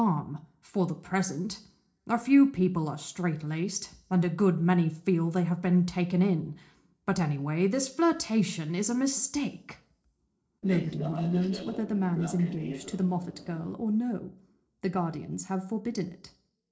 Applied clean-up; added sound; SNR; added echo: neural separator model SepFormer DNS4.